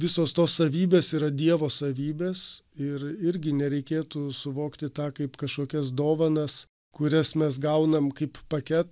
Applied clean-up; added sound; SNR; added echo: none; none; none; none.